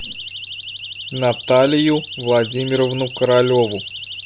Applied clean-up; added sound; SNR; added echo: none; Siren; 12 dB; none.